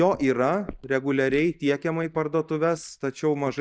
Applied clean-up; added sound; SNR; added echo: neural mask model DeepFilterNet 3.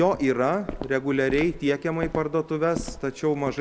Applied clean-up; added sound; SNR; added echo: none; Walk, footsteps; 13 dB; none.